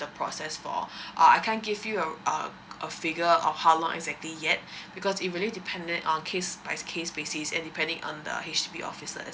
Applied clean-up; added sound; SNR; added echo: none; none; none; none.